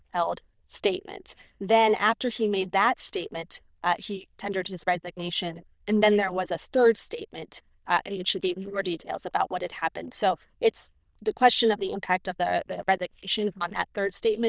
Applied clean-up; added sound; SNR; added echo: neural diffusion model UNIVERSE++.